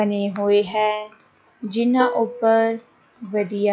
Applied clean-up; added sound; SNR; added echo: classical method log-MMSE.